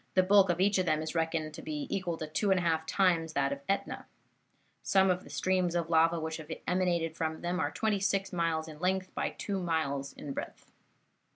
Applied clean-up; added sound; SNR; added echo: none; none; none; none.